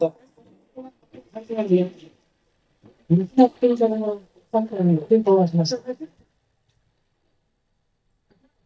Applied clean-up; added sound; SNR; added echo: neural mask model DeepFilterNet 3.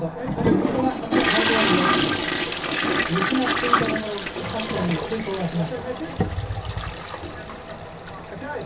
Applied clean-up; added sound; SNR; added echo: none; Toilet flush; -4 dB; reverberation time 0.3 s.